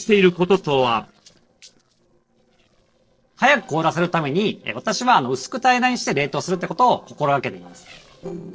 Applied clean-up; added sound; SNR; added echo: neural separator model SepFormer DNS4.